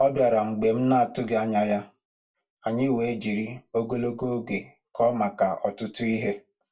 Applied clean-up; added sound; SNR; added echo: none; none; none; reverberation time 0.2 s.